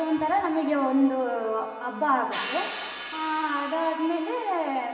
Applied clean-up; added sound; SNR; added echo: none; Crash cymbal; 13 dB; reverberation time 2.4 s.